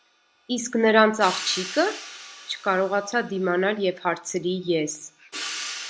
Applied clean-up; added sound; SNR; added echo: none; Hi-hat; 13 dB; none.